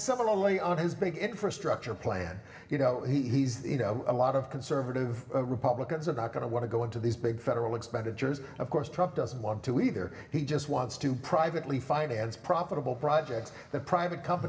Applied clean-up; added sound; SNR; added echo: none; none; none; reverberation time 0.9 s.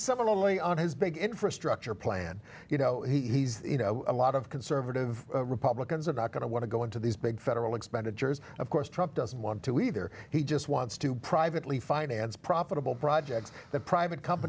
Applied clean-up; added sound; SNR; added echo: none; none; none; none.